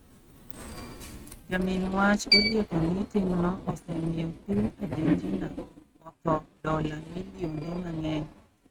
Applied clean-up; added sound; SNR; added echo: neural mask model RNNoise.